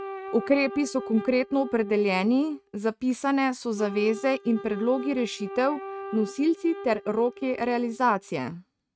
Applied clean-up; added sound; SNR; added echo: neural mask model RNNoise.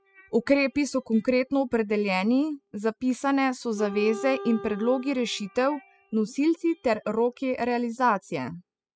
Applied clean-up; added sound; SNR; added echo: classical method spectral subtraction.